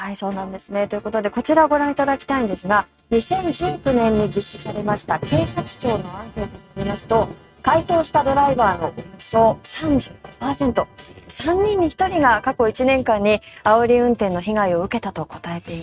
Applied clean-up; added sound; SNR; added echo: neural mask model RNNoise.